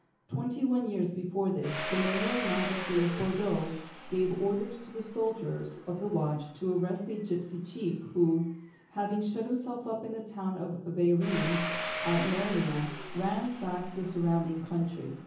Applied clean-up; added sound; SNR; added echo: none; Domestic sounds, home sounds; 9 dB; reverberation time 0.7 s.